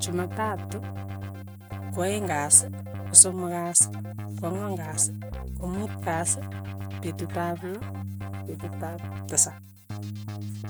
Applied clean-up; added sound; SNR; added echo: none; Keyboard (musical); 7 dB; none.